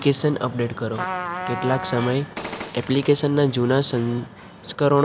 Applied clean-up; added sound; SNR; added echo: none; Gunshot, gunfire + Trumpet; 9 dB; none.